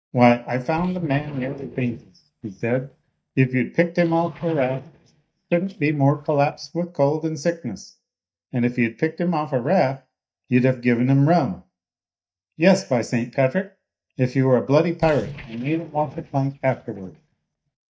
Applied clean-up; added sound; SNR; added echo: neural mask model DeepFilterNet 3.